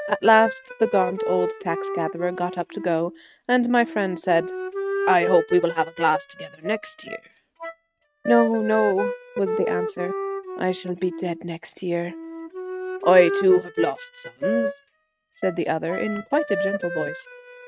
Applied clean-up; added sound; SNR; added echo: neural mask model RNNoise.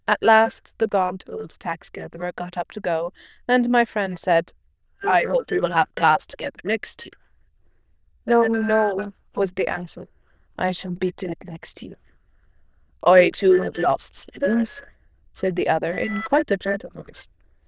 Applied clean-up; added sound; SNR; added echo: neural diffusion model UNIVERSE++.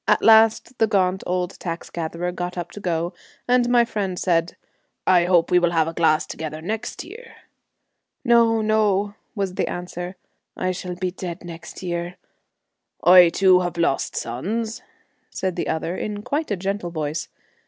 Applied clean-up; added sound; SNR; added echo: none; none; none; none.